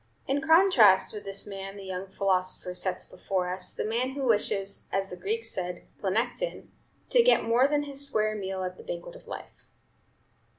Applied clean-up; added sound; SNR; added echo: none; none; none; none.